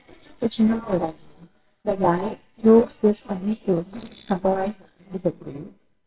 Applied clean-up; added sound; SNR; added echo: neural separator model SepFormer WHAMR!.